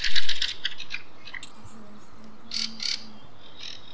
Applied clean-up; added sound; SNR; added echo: none; Bird vocalization, bird call, bird song; 13 dB; reverberation time 0.9 s.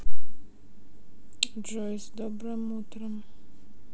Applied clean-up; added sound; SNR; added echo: none; none; none; none.